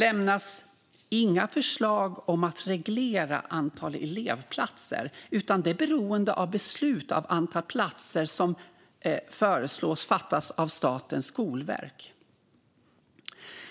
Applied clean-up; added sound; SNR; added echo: none; none; none; none.